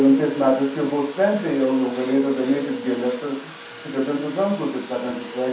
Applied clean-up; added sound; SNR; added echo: none; Domestic sounds, home sounds; 14 dB; reverberation time 0.7 s.